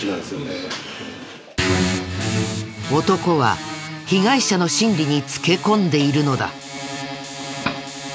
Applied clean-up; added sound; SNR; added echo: none; Doorbell; 19 dB; none.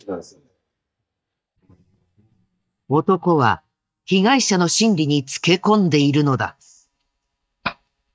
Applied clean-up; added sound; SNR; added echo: neural mask model DeepFilterNet 3.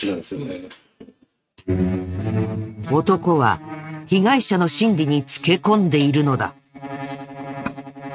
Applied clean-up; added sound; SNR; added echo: neural mask model RNNoise.